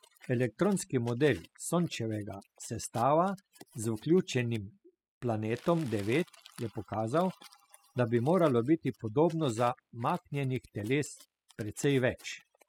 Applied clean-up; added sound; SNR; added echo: classical method spectral subtraction.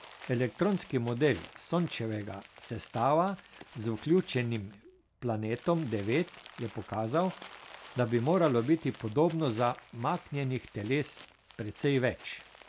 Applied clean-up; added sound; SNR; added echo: none; Crumpling, crinkling; 20 dB; none.